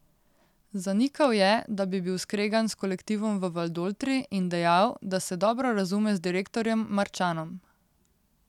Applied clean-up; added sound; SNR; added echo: none; none; none; none.